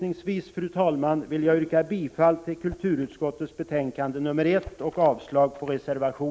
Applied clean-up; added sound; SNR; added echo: none; Whoosh, swoosh, swish; 18 dB; none.